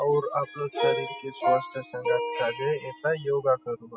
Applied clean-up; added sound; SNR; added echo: classical method spectral subtraction.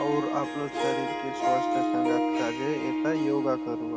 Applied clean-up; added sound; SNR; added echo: none; Harp; -4 dB; none.